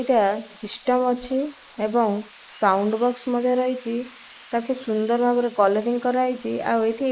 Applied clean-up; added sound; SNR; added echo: neural mask model Resemble Enhance denoiser.